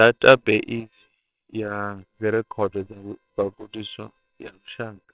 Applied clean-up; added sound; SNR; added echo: neural separator model SepFormer WHAMR!.